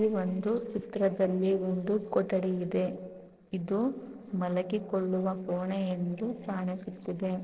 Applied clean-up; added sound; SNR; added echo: neural separator model SepFormer DNS4.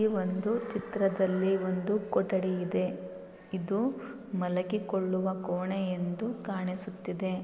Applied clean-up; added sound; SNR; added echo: none; none; none; none.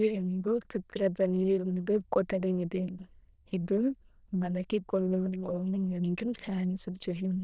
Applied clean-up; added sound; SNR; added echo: neural diffusion model UNIVERSE++.